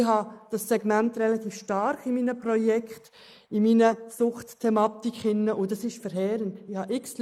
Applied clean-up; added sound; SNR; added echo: neural mask model Resemble Enhance denoiser.